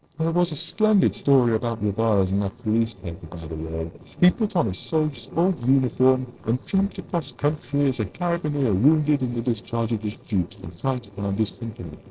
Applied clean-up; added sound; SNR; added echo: neural separator model SepFormer DNS4.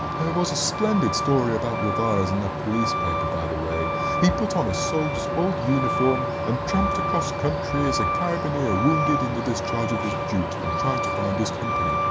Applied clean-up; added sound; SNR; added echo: none; Truck; 0 dB; none.